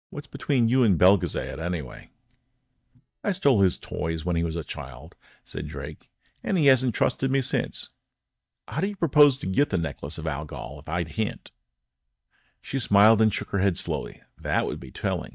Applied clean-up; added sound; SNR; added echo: neural mask model DeepFilterNet 3.